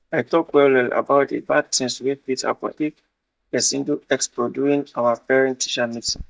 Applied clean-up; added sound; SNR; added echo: neural mask model DeepFilterNet 3.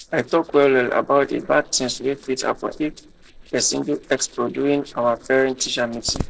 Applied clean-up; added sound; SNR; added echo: neural separator model SepFormer DNS4.